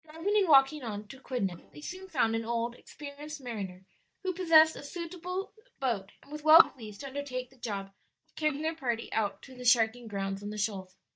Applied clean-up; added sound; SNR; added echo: neural mask model DeepFilterNet 3.